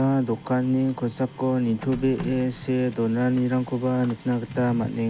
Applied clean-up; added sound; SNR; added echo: none; Printer; 17 dB; none.